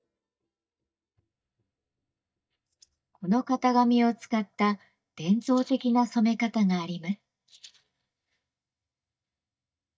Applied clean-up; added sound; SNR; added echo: neural mask model DeepFilterNet 3.